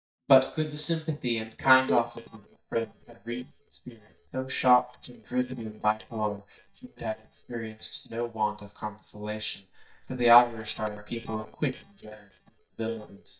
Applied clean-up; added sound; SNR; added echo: neural mask model DeepFilterNet 3.